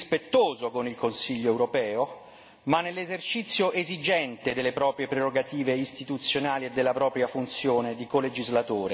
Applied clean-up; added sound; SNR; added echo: none; none; none; none.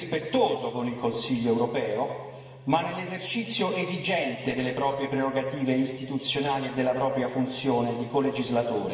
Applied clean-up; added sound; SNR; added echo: none; Organ; 20 dB; reverberation time 1.5 s.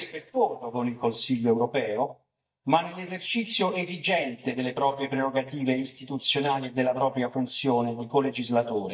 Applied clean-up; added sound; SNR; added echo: neural mask model DeepFilterNet 3.